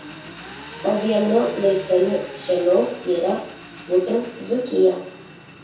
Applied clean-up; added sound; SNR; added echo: none; Engine; 16 dB; reverberation time 0.6 s.